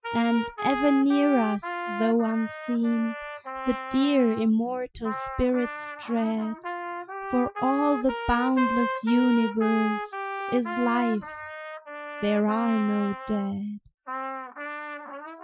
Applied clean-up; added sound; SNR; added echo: classical method Wiener filter.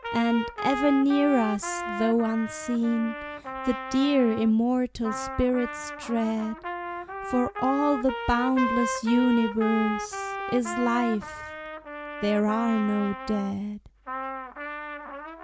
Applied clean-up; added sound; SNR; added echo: none; Trumpet; 8 dB; none.